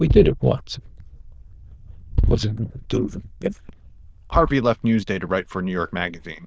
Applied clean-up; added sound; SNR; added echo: neural diffusion model UNIVERSE++.